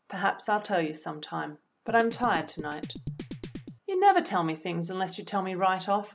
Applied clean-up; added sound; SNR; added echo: none; Drum kit; 11 dB; none.